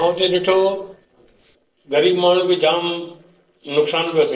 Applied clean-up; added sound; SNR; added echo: neural separator model SepFormer DNS4.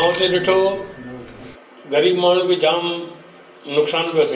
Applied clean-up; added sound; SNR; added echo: none; Bicycle bell; 11 dB; reverberation time 0.3 s.